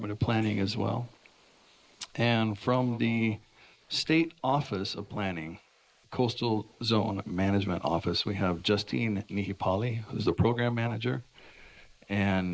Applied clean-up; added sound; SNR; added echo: neural mask model Resemble Enhance denoiser.